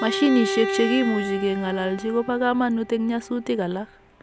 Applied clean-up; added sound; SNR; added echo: none; Bowed string instrument; 8 dB; none.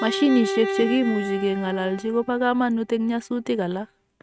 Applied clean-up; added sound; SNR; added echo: neural mask model RNNoise.